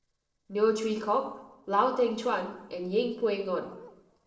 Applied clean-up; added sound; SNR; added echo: neural separator model SepFormer DNS4.